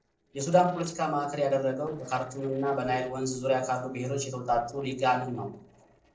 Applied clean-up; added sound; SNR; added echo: neural separator model SepFormer DNS4.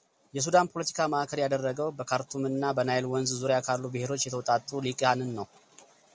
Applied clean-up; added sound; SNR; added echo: none; none; none; none.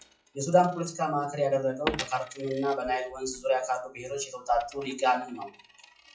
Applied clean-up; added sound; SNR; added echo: classical method WPE with log-MMSE.